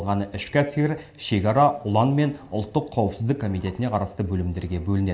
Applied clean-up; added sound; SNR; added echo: none; none; none; reverberation time 0.5 s.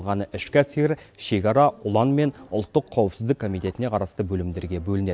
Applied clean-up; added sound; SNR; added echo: none; none; none; none.